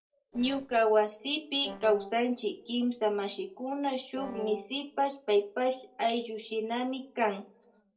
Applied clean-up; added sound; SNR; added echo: neural separator model SepFormer DNS4.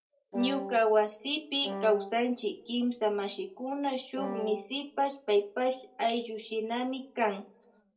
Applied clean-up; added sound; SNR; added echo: none; Wind instrument, woodwind instrument; 8 dB; reverberation time 0.2 s.